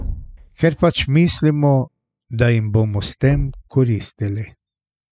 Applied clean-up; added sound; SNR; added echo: classical method spectral subtraction.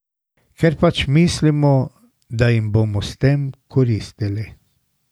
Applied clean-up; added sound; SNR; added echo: none; none; none; none.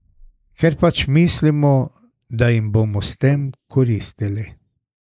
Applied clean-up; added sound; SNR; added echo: neural mask model Resemble Enhance denoiser.